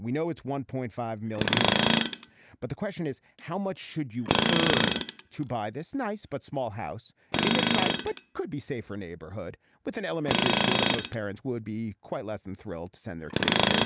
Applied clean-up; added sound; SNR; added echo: none; Tools; -5 dB; none.